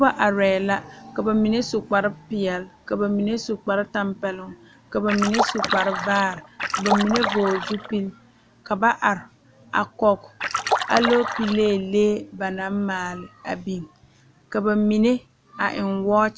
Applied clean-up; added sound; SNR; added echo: none; Splash, splatter; 3 dB; none.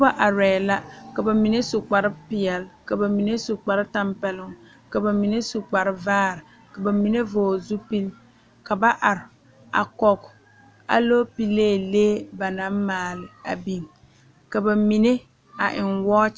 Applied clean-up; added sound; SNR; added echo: none; none; none; none.